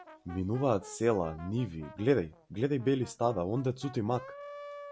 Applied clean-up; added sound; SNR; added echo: none; Brass instrument; 18 dB; none.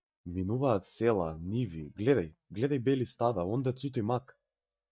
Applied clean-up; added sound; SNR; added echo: neural mask model DeepFilterNet 3.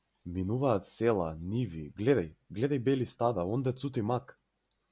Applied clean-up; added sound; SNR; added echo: none; none; none; none.